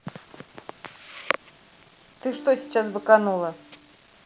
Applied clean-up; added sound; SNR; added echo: none; Electric guitar / Strum; 18 dB; none.